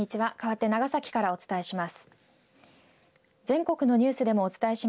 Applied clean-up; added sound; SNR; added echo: none; none; none; none.